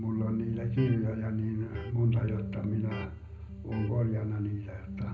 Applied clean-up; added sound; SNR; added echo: none; Electric guitar; 12 dB; reverberation time 0.4 s.